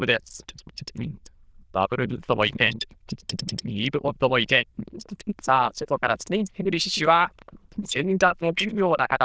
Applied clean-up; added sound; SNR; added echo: neural diffusion model UNIVERSE++.